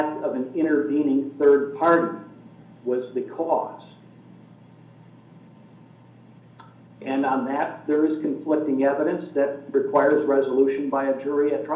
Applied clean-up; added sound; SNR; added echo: none; none; none; reverberation time 0.6 s.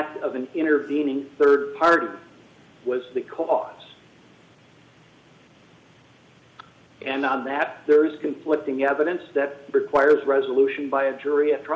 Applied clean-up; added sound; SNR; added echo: none; none; none; none.